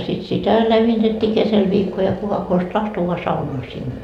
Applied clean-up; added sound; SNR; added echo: none; Frog; 18 dB; none.